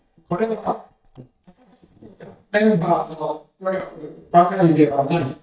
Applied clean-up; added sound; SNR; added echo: neural mask model DeepFilterNet 3.